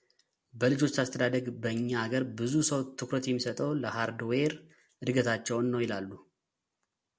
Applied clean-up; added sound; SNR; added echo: none; none; none; none.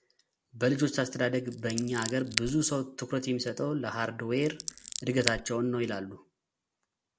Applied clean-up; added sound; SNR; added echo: none; Scissors; 6 dB; none.